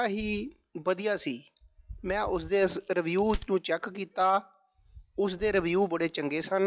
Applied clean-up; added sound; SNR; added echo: classical method log-MMSE.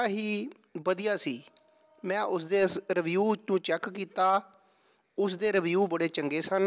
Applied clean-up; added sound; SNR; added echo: none; none; none; none.